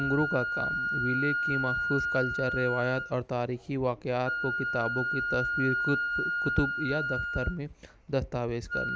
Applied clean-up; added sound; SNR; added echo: none; Wind instrument, woodwind instrument; 1 dB; none.